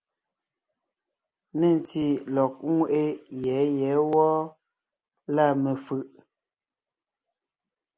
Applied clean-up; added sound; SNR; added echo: none; none; none; none.